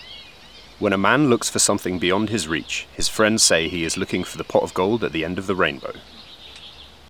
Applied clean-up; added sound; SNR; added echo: none; Gull, seagull; 16 dB; none.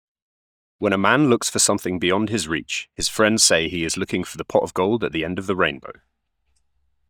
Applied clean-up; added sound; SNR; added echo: neural mask model DeepFilterNet 3.